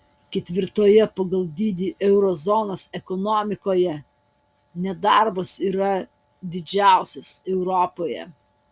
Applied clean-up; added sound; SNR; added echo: none; none; none; none.